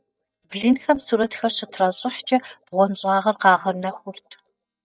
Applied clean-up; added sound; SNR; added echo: neural mask model DeepFilterNet 3.